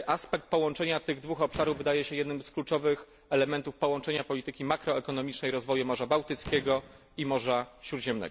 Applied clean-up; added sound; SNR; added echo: none; Fireworks; 19 dB; none.